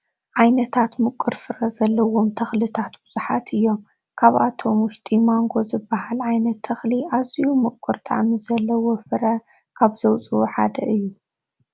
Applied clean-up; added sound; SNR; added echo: none; none; none; none.